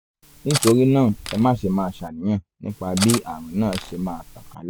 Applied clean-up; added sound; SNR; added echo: none; Cutlery, silverware; 10 dB; none.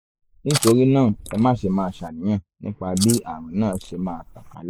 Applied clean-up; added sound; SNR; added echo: neural mask model Resemble Enhance denoiser.